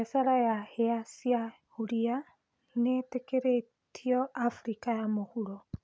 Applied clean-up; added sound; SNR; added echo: none; none; none; none.